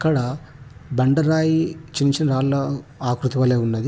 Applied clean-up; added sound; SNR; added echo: none; none; none; none.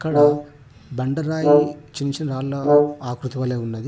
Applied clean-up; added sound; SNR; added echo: none; Brass instrument; -4 dB; none.